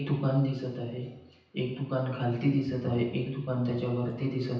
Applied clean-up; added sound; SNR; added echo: none; none; none; reverberation time 0.9 s.